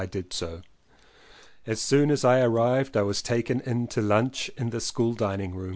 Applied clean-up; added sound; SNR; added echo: none; none; none; none.